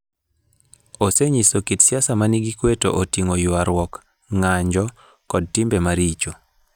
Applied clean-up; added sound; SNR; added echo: none; none; none; none.